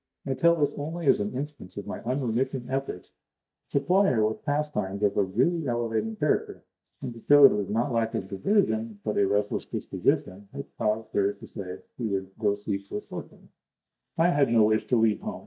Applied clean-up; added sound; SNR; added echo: neural mask model DeepFilterNet 3.